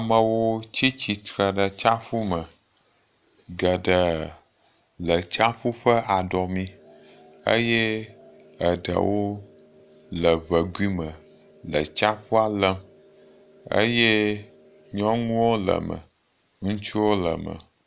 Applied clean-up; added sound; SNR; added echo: none; none; none; none.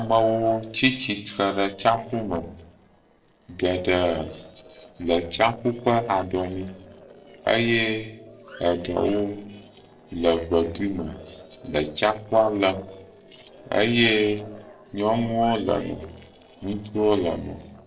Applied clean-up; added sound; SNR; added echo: neural separator model SepFormer DNS4.